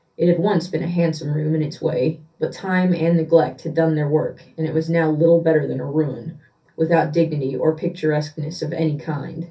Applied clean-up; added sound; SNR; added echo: none; none; none; reverberation time 0.3 s.